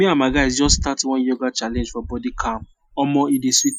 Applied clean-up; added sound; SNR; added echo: classical method Wiener filter.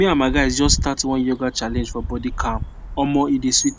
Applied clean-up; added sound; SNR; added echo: none; Bird; 7 dB; none.